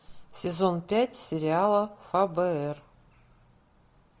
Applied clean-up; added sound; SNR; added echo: none; none; none; none.